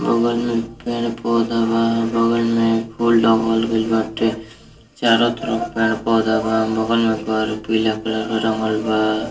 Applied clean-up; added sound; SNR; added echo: none; none; none; reverberation time 0.2 s.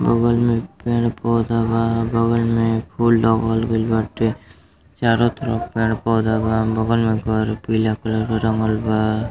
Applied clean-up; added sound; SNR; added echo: none; none; none; none.